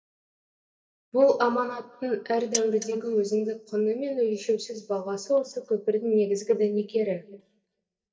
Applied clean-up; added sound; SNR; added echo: neural mask model DeepFilterNet 3.